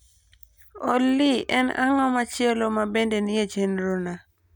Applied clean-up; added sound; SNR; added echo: none; none; none; none.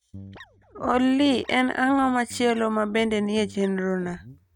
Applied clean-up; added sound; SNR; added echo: neural mask model RNNoise.